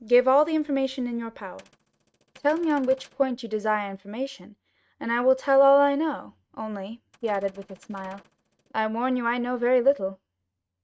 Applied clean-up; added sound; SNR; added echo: neural mask model RNNoise.